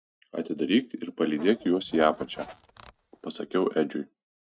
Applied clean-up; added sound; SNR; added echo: neural mask model RNNoise.